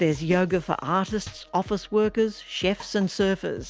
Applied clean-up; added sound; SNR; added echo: none; none; none; none.